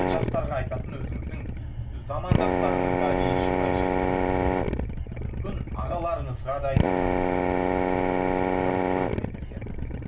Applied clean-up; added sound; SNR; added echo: none; Drill; -5 dB; reverberation time 0.2 s.